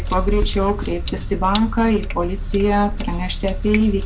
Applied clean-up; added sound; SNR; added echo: none; Sink (filling or washing); 3 dB; reverberation time 0.3 s.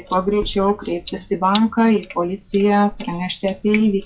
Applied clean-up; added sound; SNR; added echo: classical method WPE with log-MMSE.